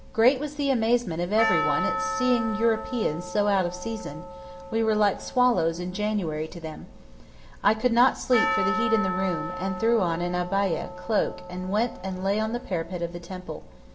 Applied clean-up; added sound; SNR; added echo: none; Percussion; 8 dB; reverberation time 1.1 s.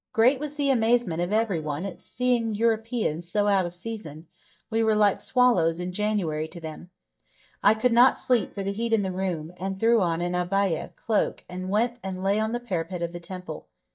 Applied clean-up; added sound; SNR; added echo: neural mask model DeepFilterNet 3.